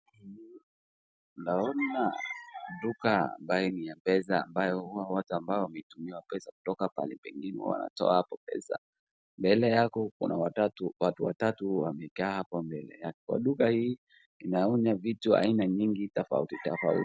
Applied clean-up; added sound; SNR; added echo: none; none; none; none.